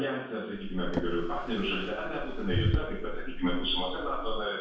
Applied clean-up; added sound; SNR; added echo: none; Drawer open or close; 2 dB; reverberation time 0.6 s.